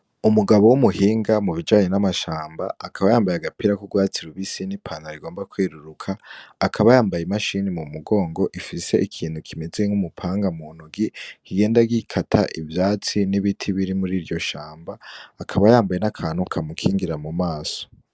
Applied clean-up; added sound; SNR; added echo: none; none; none; none.